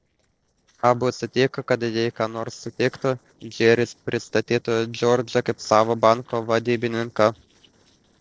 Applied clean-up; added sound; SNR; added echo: neural separator model SepFormer DNS4.